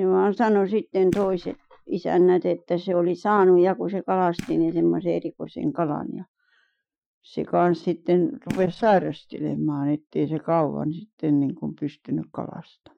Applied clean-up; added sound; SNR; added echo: classical method Wiener filter.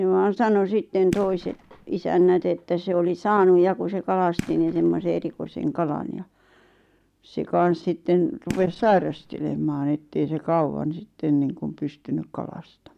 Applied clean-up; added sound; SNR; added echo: none; Fireworks; 14 dB; none.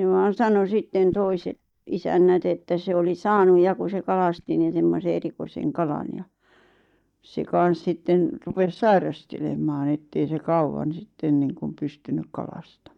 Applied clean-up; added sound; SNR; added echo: neural mask model DeepFilterNet 3.